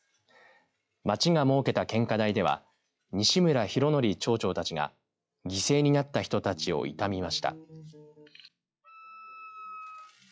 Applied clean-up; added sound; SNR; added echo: classical method log-MMSE.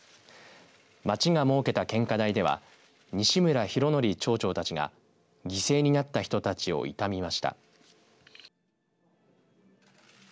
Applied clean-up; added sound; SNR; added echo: none; none; none; none.